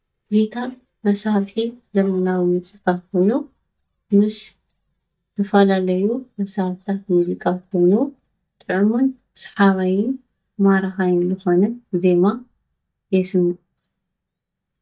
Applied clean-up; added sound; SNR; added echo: neural mask model DeepFilterNet 3.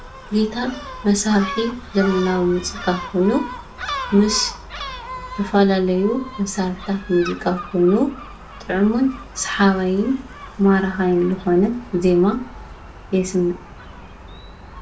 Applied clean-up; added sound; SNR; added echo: none; Gull, seagull; 13 dB; reverberation time 0.3 s.